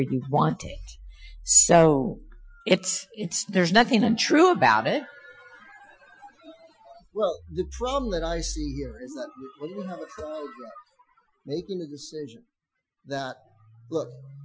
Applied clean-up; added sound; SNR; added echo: classical method Wiener filter.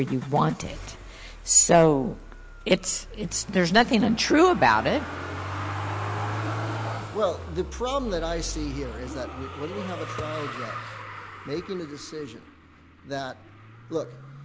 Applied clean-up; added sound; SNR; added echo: none; Motor vehicle (road); 9 dB; none.